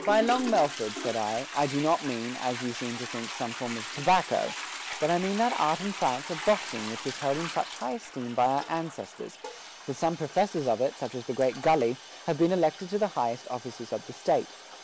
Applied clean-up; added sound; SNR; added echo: none; Toilet flush; 11 dB; none.